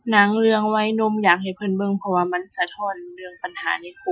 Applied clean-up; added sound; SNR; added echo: classical method Wiener filter.